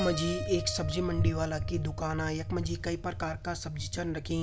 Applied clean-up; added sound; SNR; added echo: none; Keyboard (musical); 14 dB; none.